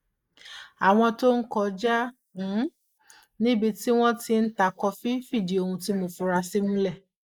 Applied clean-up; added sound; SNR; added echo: neural mask model Resemble Enhance denoiser.